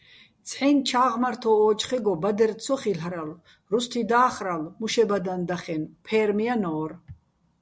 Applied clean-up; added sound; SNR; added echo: none; none; none; none.